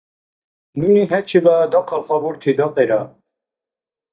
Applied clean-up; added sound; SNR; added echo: neural mask model DeepFilterNet 3.